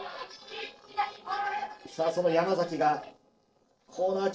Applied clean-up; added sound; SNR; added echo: neural separator model SepFormer DNS4.